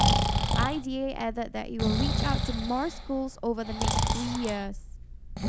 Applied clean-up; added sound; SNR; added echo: none; Breathing; -4 dB; none.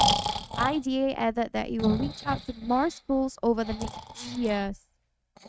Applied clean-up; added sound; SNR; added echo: neural mask model RNNoise.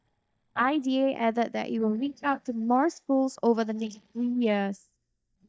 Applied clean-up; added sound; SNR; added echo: neural mask model DeepFilterNet 3.